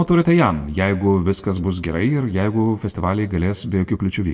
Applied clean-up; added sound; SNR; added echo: none; none; none; reverberation time 0.6 s.